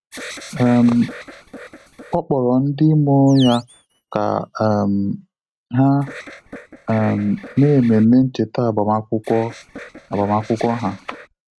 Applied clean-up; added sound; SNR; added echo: neural mask model RNNoise.